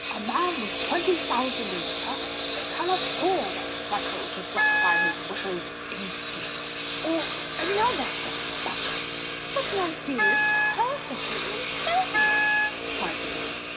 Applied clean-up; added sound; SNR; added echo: none; Wind instrument, woodwind instrument + Engine; -3 dB; none.